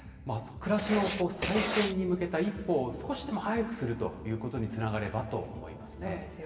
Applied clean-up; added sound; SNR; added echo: none; Writing; 3 dB; reverberation time 1.9 s.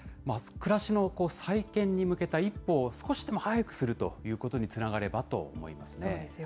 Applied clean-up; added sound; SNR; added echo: none; none; none; none.